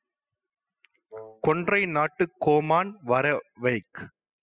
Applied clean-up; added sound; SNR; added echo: classical method spectral subtraction.